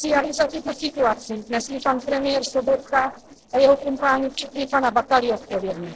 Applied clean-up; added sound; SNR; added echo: neural separator model SepFormer DNS4.